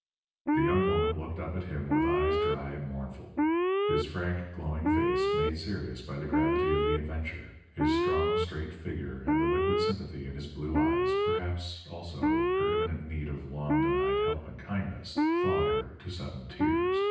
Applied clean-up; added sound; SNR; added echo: none; Alarm; -5 dB; reverberation time 0.9 s.